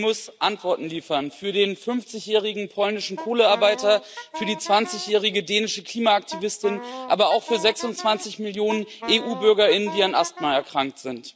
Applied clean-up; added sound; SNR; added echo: none; Wind instrument, woodwind instrument; 13 dB; none.